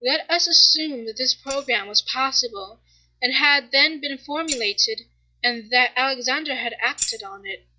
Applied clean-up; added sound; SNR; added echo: neural mask model DeepFilterNet 3.